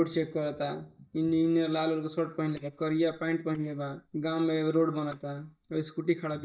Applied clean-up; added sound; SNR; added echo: neural mask model DeepFilterNet 3.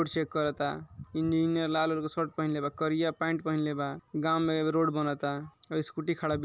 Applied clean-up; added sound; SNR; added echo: none; none; none; none.